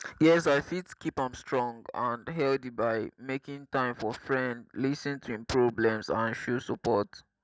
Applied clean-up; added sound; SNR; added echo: none; none; none; none.